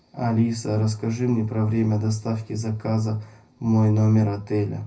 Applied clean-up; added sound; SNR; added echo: none; none; none; reverberation time 0.4 s.